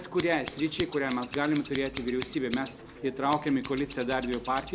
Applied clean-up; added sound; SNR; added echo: none; Scissors; 2 dB; none.